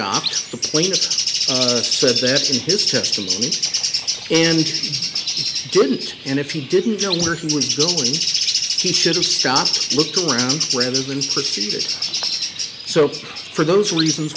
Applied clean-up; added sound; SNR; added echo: none; Bird; 0 dB; none.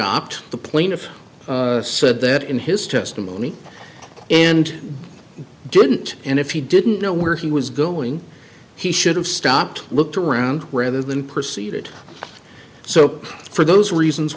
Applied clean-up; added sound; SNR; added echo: none; none; none; none.